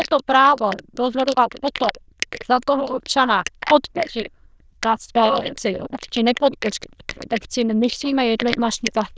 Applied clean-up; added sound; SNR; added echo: neural diffusion model UNIVERSE++.